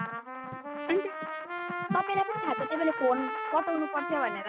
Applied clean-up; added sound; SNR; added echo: none; Trumpet; 4 dB; none.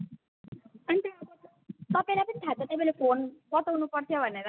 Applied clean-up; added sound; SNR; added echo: none; none; none; none.